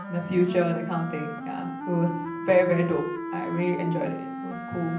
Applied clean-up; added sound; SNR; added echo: none; Wind instrument, woodwind instrument; 8 dB; reverberation time 0.6 s.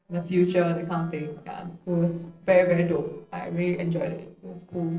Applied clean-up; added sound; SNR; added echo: neural separator model SepFormer DNS4.